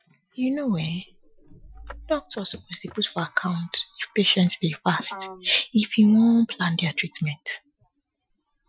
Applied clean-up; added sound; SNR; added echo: classical method Wiener filter.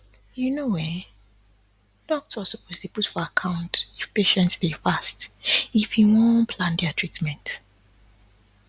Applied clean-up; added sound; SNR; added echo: none; none; none; none.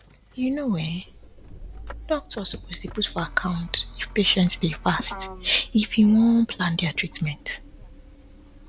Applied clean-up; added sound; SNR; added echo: none; Motor vehicle (road); 16 dB; none.